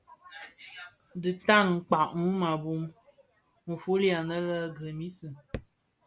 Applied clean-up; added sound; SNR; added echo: none; none; none; none.